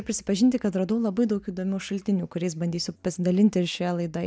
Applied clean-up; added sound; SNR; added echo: none; none; none; none.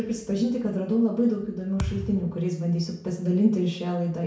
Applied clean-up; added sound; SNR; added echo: none; Thump, thud; 11 dB; reverberation time 0.6 s.